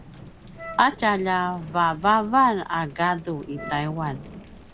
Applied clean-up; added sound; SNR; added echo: none; Wind instrument, woodwind instrument + Thunder / Rain; 17 dB; none.